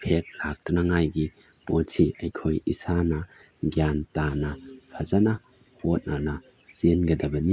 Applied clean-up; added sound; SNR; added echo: none; none; none; none.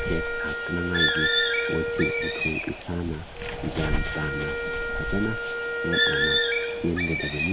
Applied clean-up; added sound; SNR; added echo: none; Wind instrument, woodwind instrument + Bird; -4 dB; none.